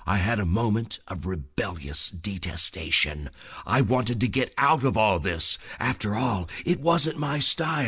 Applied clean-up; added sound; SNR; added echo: none; none; none; none.